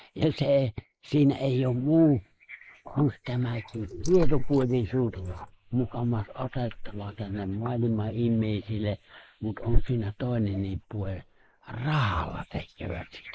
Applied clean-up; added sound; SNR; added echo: neural mask model Resemble Enhance denoiser.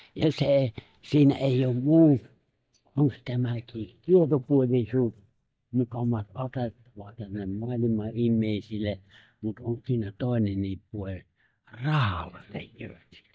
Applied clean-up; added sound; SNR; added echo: neural mask model DeepFilterNet 3.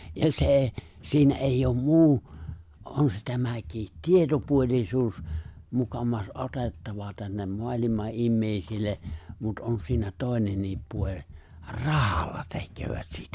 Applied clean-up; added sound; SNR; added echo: none; none; none; none.